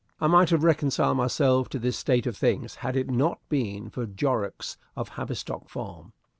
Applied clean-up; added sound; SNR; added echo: none; none; none; none.